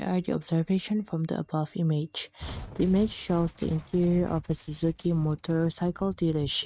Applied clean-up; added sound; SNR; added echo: neural mask model RNNoise.